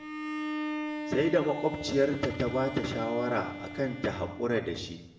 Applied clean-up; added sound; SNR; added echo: none; Bowed string instrument; 7 dB; reverberation time 0.8 s.